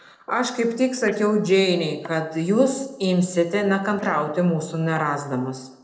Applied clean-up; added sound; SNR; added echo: neural separator model SepFormer DNS4.